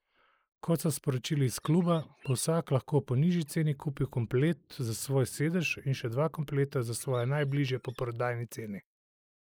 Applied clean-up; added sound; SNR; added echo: neural mask model Resemble Enhance denoiser.